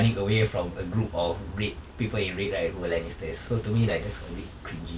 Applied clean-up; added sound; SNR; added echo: none; none; none; none.